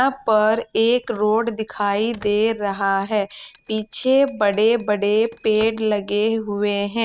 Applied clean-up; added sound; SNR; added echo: neural mask model RNNoise.